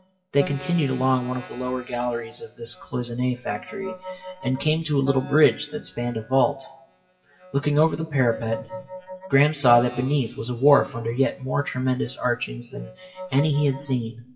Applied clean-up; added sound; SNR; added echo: classical method WPE with log-MMSE.